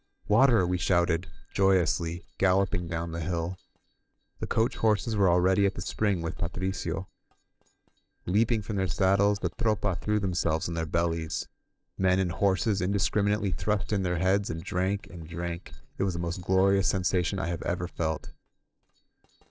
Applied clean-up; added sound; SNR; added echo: neural separator model SepFormer DNS4.